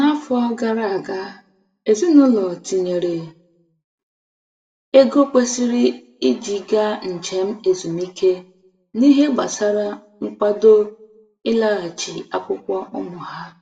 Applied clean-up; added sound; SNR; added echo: none; none; none; reverberation time 0.4 s.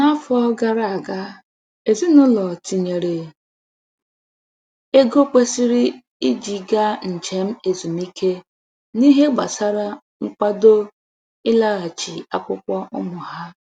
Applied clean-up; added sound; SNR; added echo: none; none; none; none.